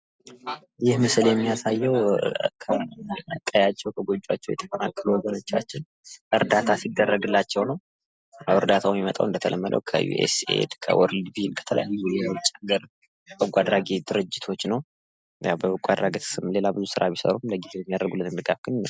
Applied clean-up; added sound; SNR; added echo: none; none; none; none.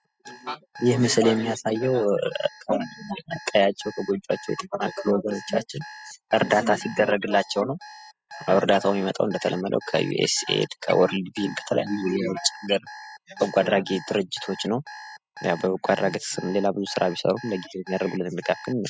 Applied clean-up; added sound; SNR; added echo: classical method spectral subtraction.